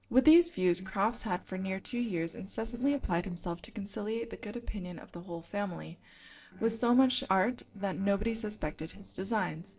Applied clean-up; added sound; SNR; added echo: neural separator model SepFormer DNS4.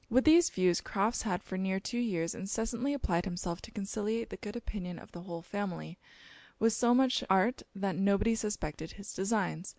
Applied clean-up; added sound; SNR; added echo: none; none; none; none.